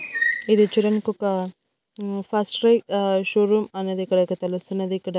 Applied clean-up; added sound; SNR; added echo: none; none; none; none.